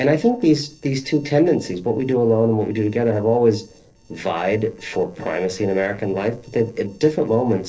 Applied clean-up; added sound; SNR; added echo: neural separator model SepFormer DNS4.